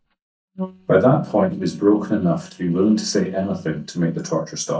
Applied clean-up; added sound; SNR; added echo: neural mask model DeepFilterNet 3.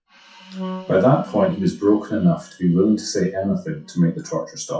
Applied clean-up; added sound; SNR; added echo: classical method WPE with log-MMSE.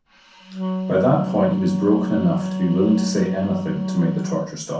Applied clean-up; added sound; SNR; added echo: none; Wind instrument, woodwind instrument; 4 dB; reverberation time 0.5 s.